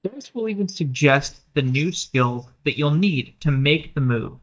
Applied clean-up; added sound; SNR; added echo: neural mask model DeepFilterNet 3.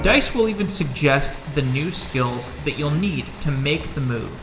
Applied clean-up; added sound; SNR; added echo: none; Frying (food) / Dishes, pots, and pans; 13 dB; reverberation time 1.1 s.